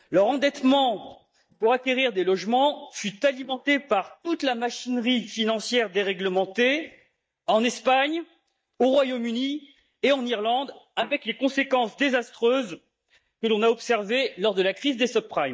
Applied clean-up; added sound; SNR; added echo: neural mask model DeepFilterNet 3.